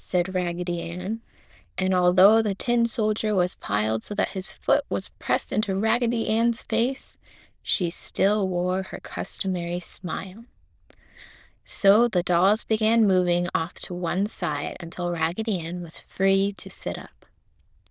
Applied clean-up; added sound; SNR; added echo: neural diffusion model UNIVERSE++.